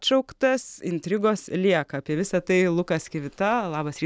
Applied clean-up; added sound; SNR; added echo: none; none; none; none.